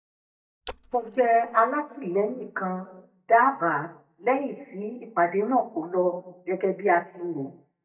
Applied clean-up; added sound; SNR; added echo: neural mask model DeepFilterNet 3.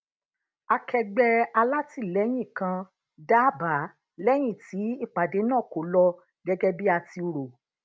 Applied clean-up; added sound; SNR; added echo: none; none; none; none.